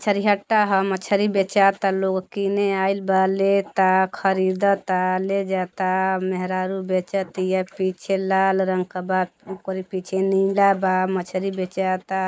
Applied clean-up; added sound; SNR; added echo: neural mask model Resemble Enhance denoiser.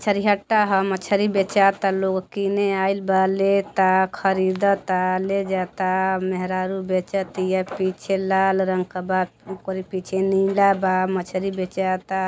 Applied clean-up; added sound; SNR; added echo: none; none; none; none.